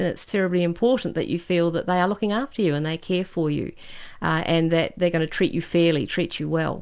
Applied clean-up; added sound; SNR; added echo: none; none; none; none.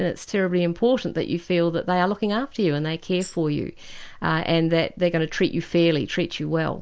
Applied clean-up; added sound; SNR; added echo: none; Tambourine; 18 dB; none.